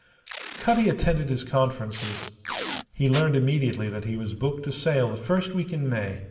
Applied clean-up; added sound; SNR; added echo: none; Packing tape, duct tape; 8 dB; reverberation time 0.8 s.